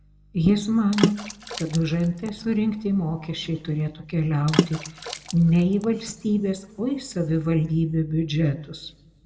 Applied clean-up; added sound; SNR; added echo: none; Water / Splash, splatter; 7 dB; reverberation time 0.7 s.